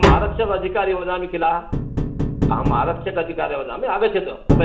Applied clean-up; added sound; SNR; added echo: none; Tap; 0 dB; reverberation time 0.6 s.